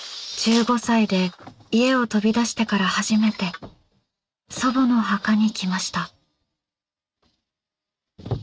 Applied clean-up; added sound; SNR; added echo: neural mask model RNNoise.